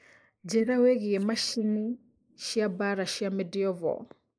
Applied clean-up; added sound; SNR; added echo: neural mask model Resemble Enhance denoiser.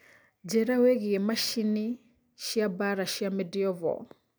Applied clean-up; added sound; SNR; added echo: none; none; none; none.